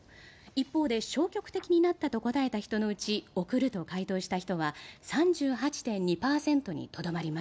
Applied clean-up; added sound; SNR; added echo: none; none; none; none.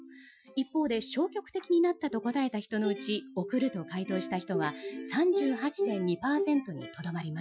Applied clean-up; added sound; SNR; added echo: classical method Wiener filter.